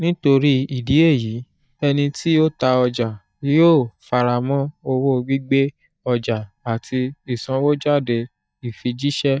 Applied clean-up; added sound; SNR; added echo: neural mask model DeepFilterNet 3.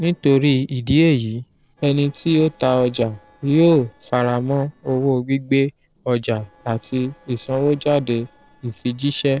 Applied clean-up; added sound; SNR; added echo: neural separator model SepFormer DNS4.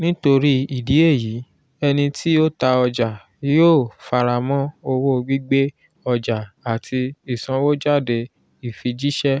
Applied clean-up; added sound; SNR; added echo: none; none; none; none.